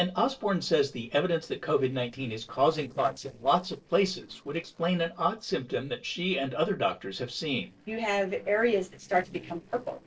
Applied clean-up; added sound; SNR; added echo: neural separator model SepFormer DNS4.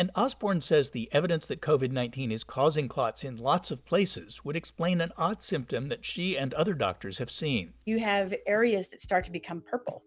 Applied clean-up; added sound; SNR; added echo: none; none; none; none.